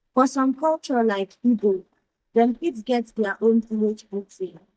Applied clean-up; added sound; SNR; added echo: neural mask model DeepFilterNet 3.